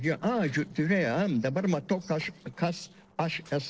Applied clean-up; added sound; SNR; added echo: neural separator model SepFormer DNS4.